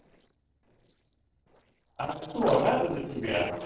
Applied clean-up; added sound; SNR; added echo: neural separator model SepFormer DNS4.